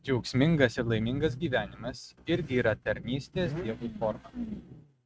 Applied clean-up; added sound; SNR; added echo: neural mask model RNNoise.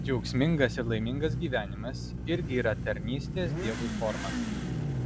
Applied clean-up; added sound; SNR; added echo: none; Drill + Motorcycle / Accelerating, revving, vroom; 2 dB; none.